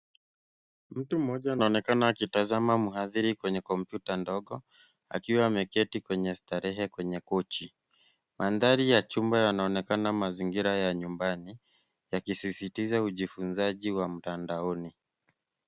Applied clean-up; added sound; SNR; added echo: none; none; none; none.